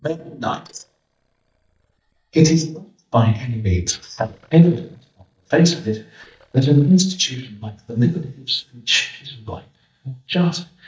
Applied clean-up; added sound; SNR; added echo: neural mask model DeepFilterNet 3.